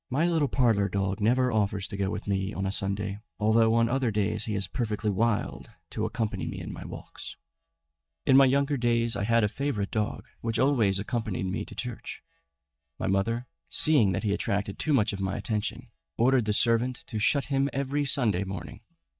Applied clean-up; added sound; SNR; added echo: neural mask model DeepFilterNet 3.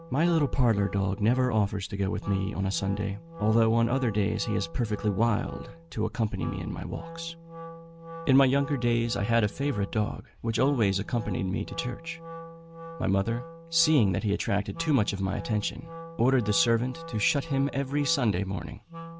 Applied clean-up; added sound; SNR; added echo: none; Wind instrument, woodwind instrument; 15 dB; none.